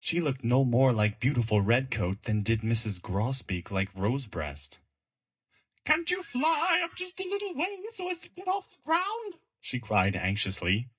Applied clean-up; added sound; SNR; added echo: neural mask model DeepFilterNet 3.